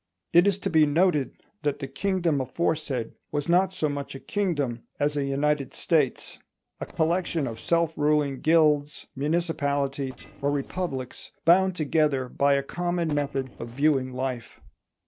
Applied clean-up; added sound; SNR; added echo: neural separator model SepFormer DNS4.